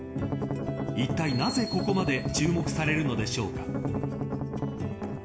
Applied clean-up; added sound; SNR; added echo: none; Strum; 2 dB; reverberation time 1.6 s.